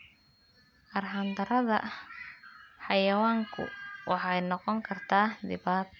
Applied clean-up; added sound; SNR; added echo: none; none; none; none.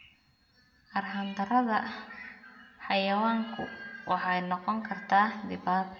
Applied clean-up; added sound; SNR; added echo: none; none; none; reverberation time 1.1 s.